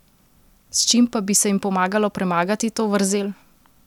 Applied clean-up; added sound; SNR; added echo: none; none; none; none.